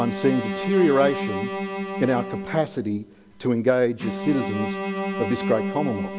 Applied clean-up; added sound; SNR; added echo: none; Bowed string instrument; 5 dB; none.